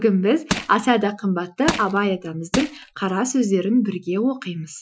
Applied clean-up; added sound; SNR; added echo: classical method Wiener filter.